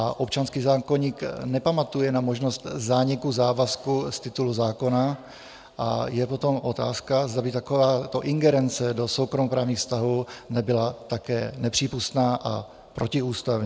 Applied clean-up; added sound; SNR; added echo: none; none; none; none.